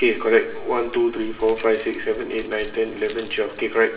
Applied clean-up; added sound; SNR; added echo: none; Keys jangling; 18 dB; reverberation time 0.8 s.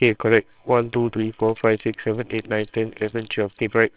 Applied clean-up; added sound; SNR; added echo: neural separator model SepFormer WHAMR!.